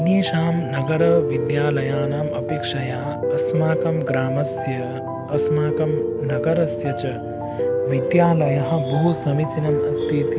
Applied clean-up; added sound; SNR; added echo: none; Piano; 1 dB; none.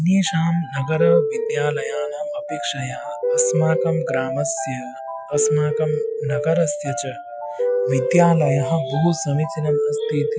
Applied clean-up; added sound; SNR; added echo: classical method Wiener filter.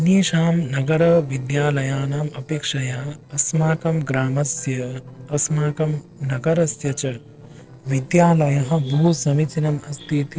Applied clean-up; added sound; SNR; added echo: neural separator model SepFormer DNS4.